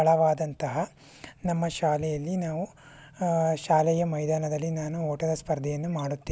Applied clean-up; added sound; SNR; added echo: none; none; none; none.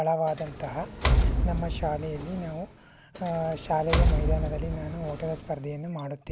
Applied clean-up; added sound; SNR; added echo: none; Door; -3 dB; none.